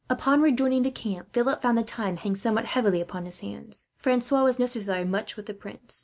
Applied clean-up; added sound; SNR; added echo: none; none; none; none.